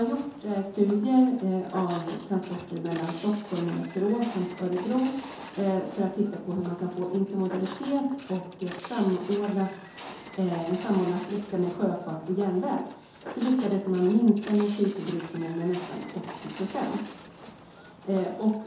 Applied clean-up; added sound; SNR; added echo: none; Walk, footsteps; 16 dB; reverberation time 2.8 s.